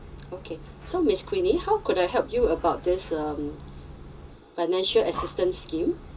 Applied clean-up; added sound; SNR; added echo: none; Breathing; 14 dB; reverberation time 0.2 s.